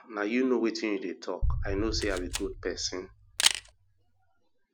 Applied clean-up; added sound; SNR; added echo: none; Camera + Boom; 0 dB; none.